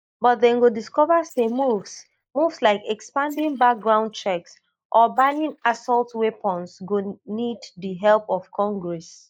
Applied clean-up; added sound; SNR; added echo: neural mask model Resemble Enhance denoiser.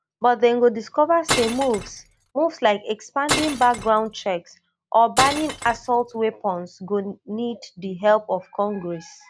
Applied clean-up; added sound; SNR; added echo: none; Glass; 5 dB; none.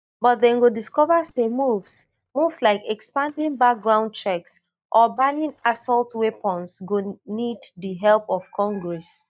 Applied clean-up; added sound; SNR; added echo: neural mask model DeepFilterNet 3.